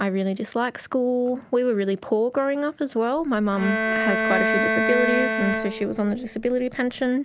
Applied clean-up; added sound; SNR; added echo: none; Bowed string instrument; 1 dB; none.